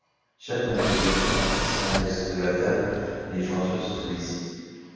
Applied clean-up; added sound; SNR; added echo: none; Tools; 2 dB; reverberation time 2.2 s.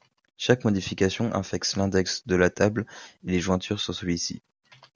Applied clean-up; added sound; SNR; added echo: none; none; none; none.